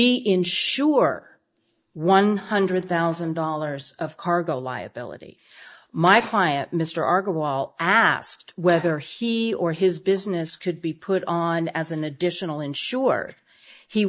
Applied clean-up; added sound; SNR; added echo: neural mask model DeepFilterNet 3.